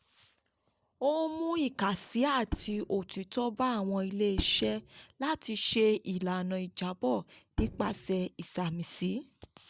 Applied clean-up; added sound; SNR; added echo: neural separator model SepFormer DNS4.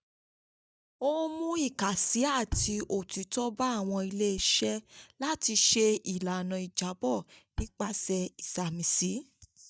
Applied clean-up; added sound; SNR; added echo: neural mask model DeepFilterNet 3.